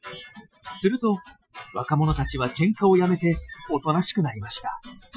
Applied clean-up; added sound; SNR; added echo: classical method Wiener filter.